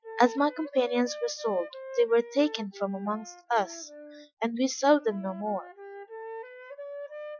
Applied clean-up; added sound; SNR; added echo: classical method Wiener filter.